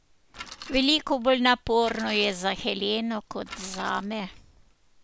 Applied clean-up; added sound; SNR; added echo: none; Bicycle; 18 dB; none.